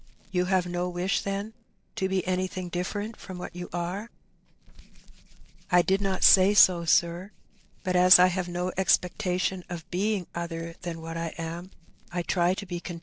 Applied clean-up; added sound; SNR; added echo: neural separator model SepFormer DNS4.